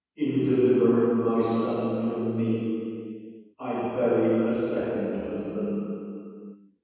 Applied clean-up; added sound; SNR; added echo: none; none; none; reverberation time 2.1 s.